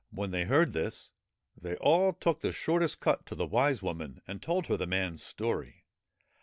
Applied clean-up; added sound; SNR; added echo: none; none; none; none.